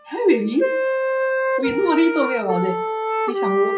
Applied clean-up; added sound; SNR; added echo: classical method WPE with log-MMSE.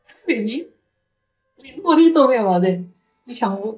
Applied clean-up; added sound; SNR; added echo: neural mask model DeepFilterNet 3.